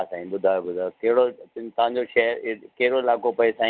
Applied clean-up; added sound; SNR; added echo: none; none; none; none.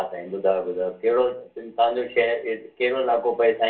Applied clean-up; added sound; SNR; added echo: none; none; none; reverberation time 0.3 s.